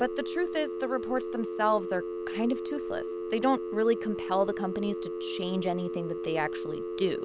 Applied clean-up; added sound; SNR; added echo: none; Telephone; 4 dB; none.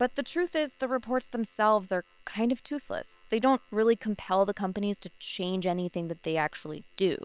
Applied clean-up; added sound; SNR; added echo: neural separator model SepFormer WHAM!.